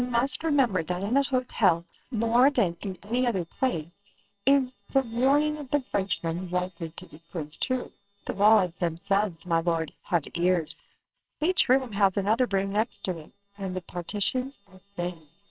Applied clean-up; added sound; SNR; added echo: neural separator model SepFormer WHAMR!.